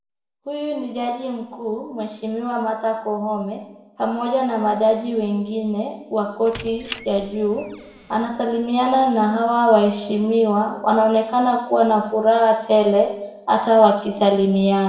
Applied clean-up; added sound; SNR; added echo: none; Squeak; 16 dB; reverberation time 0.8 s.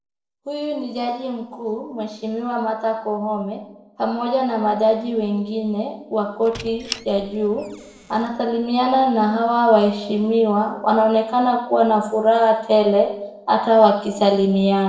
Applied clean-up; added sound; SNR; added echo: neural separator model SepFormer DNS4.